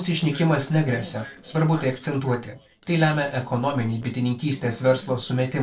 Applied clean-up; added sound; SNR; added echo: neural separator model SepFormer DNS4.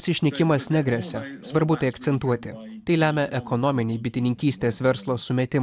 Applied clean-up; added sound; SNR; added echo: none; none; none; none.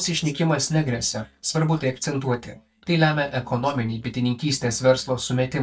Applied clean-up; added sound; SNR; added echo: neural mask model DeepFilterNet 3.